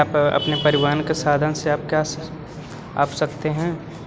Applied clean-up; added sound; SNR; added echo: none; none; none; none.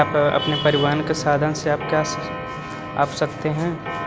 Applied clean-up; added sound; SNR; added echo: none; Clock; 10 dB; none.